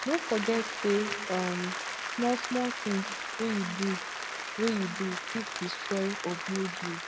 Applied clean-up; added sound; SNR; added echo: none; Applause; 4 dB; none.